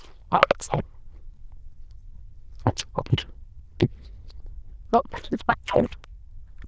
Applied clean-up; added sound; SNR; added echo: neural diffusion model UNIVERSE++.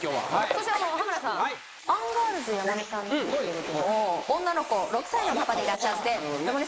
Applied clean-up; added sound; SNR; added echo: neural mask model Resemble Enhance denoiser.